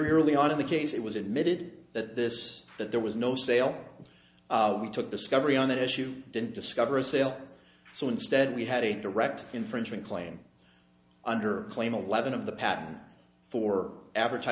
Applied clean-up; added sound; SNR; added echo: none; none; none; none.